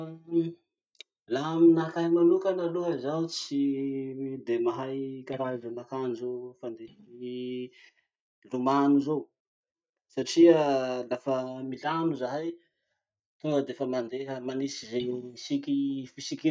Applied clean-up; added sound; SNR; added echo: neural mask model DeepFilterNet 3.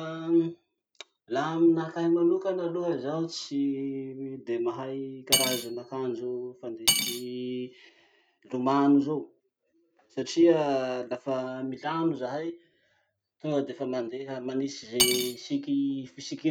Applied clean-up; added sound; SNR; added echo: none; Cutlery, silverware / Dishes, pots, and pans; 2 dB; none.